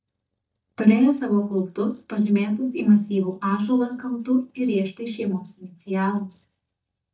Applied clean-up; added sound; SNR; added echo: neural mask model DeepFilterNet 3.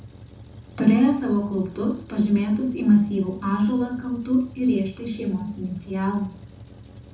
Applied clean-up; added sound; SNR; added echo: none; Truck; 19 dB; reverberation time 0.5 s.